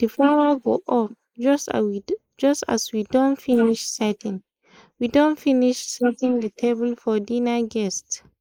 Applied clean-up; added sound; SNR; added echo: neural mask model Resemble Enhance denoiser.